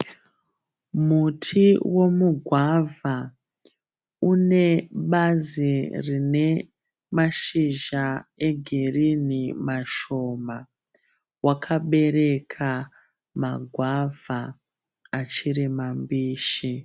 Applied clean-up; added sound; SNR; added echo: none; none; none; none.